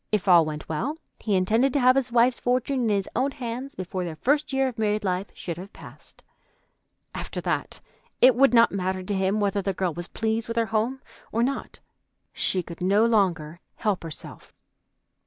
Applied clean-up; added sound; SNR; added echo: none; none; none; none.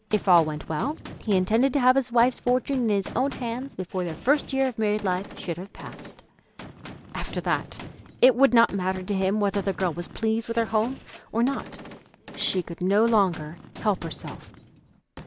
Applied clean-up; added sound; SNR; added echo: none; Gunshot, gunfire; 17 dB; none.